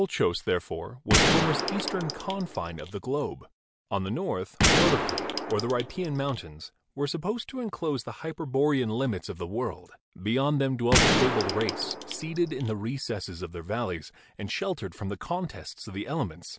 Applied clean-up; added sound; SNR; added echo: none; Gunshot, gunfire; -3 dB; none.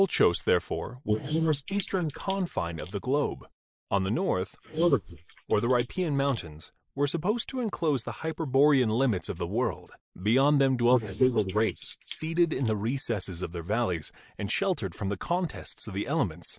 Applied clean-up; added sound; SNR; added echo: neural mask model Resemble Enhance denoiser.